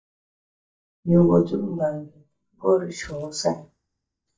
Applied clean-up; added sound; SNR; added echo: neural mask model DeepFilterNet 3.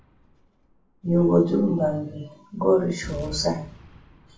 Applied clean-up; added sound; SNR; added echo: none; Boom; 19 dB; reverberation time 0.3 s.